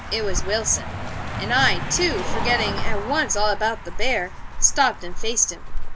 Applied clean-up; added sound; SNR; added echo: none; Car passing by; 0 dB; none.